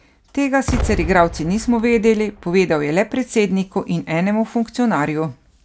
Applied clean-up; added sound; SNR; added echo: none; Explosion; 10 dB; none.